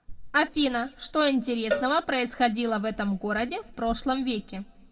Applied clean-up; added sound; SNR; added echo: none; Cowbell; 11 dB; reverberation time 0.2 s.